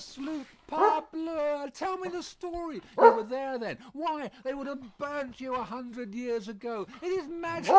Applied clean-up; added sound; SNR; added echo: none; Bark; -4 dB; none.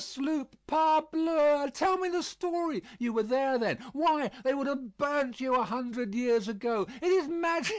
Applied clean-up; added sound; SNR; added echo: none; none; none; none.